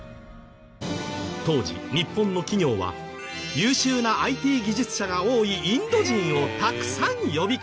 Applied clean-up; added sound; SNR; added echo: none; none; none; none.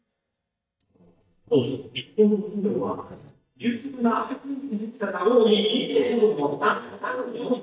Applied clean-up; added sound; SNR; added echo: neural mask model DeepFilterNet 3.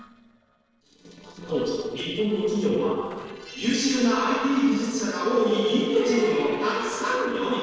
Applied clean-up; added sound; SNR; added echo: neural separator model SepFormer DNS4.